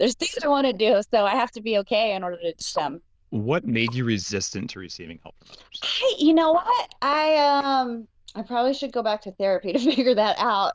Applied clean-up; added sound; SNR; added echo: neural diffusion model UNIVERSE++.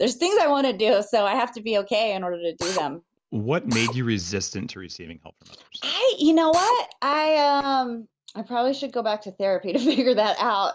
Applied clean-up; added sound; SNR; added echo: none; Drill; 11 dB; none.